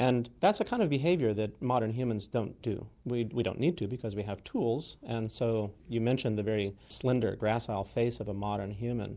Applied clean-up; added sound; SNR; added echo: none; none; none; none.